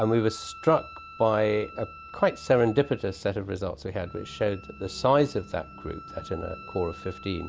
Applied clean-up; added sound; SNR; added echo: none; Wind instrument, woodwind instrument; 19 dB; none.